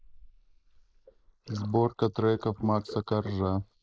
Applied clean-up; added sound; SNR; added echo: neural mask model Resemble Enhance denoiser.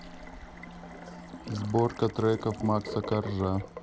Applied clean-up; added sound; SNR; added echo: none; Water tap, faucet; 12 dB; none.